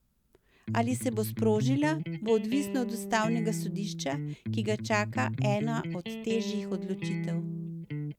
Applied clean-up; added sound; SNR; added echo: none; Electric guitar; 2 dB; none.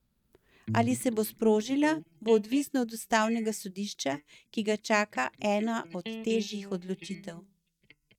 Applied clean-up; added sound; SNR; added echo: neural mask model DeepFilterNet 3.